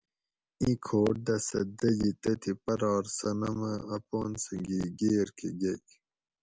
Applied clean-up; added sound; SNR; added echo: none; none; none; none.